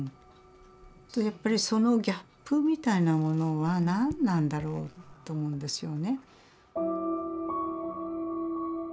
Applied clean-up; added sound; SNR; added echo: none; Raindrop / Drip; 19 dB; none.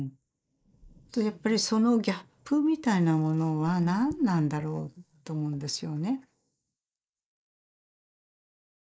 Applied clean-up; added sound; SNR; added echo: neural mask model Resemble Enhance denoiser.